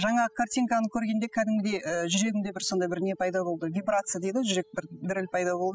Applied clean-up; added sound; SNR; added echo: classical method spectral subtraction.